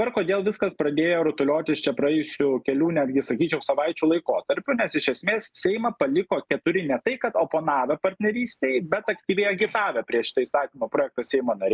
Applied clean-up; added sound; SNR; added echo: neural mask model Resemble Enhance denoiser.